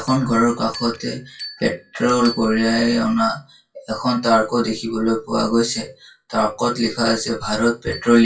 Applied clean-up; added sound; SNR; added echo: classical method WPE with log-MMSE.